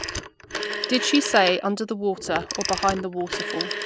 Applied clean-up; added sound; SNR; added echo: none; Telephone; 6 dB; none.